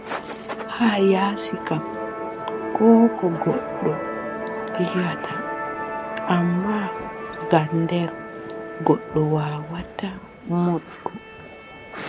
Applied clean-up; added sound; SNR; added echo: none; Musical instrument; 8 dB; none.